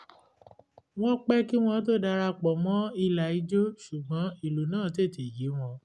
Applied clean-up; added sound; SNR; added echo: none; none; none; none.